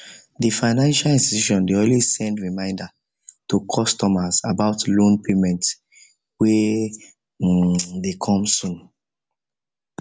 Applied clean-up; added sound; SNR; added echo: none; none; none; none.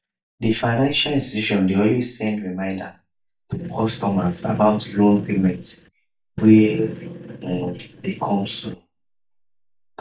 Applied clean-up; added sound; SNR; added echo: neural mask model DeepFilterNet 3.